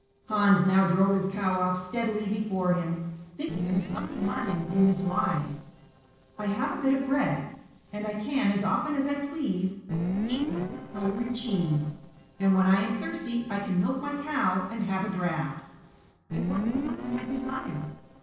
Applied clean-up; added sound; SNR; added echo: neural separator model SepFormer DNS4.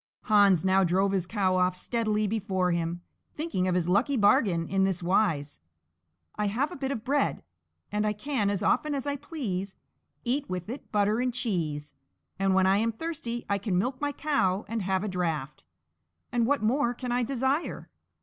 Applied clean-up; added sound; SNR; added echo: none; none; none; none.